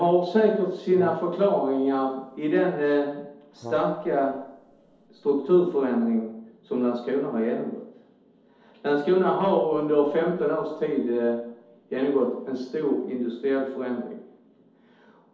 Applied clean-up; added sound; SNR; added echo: none; Brass instrument; 18 dB; reverberation time 2.2 s.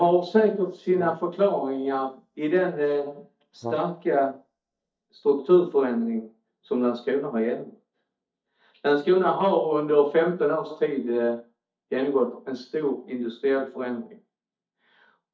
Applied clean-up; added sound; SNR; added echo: neural mask model DeepFilterNet 3.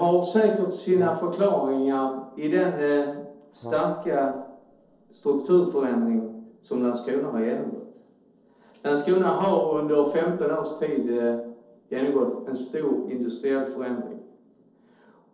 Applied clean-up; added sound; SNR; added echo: neural separator model SepFormer DNS4.